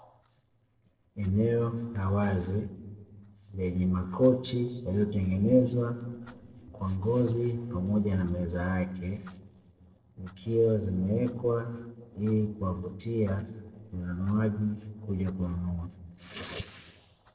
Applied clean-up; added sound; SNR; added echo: neural separator model SepFormer DNS4.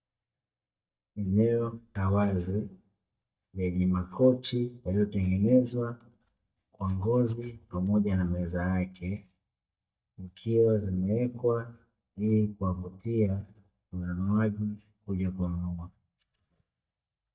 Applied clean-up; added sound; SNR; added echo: neural mask model DeepFilterNet 3.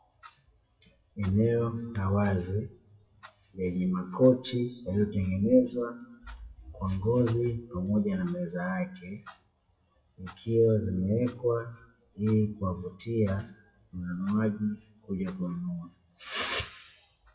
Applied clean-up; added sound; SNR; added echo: classical method WPE with log-MMSE.